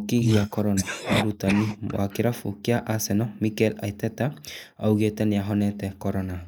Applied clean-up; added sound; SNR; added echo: neural mask model Resemble Enhance denoiser.